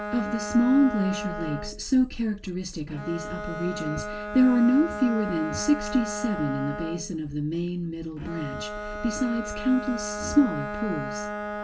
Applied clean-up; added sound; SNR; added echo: none; Bowed string instrument; 8 dB; reverberation time 0.2 s.